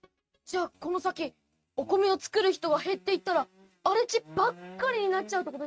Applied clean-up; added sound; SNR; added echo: neural mask model RNNoise.